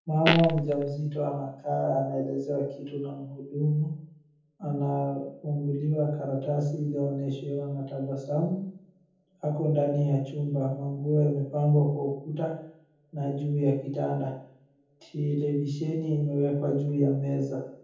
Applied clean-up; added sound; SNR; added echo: none; Fart; 1 dB; reverberation time 0.7 s.